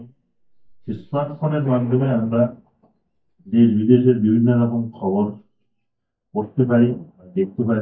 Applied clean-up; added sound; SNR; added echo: neural mask model DeepFilterNet 3.